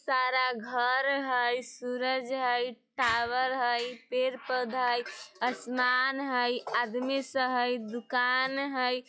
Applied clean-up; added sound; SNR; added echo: classical method log-MMSE.